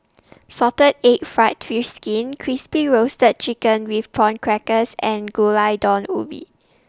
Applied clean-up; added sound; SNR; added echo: none; none; none; none.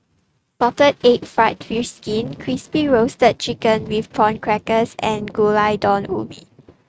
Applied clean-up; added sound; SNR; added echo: neural mask model RNNoise.